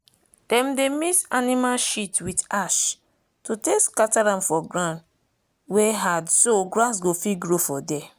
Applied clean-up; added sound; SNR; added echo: none; none; none; none.